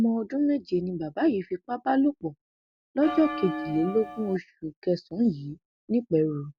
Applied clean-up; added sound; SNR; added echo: none; Bell; 7 dB; none.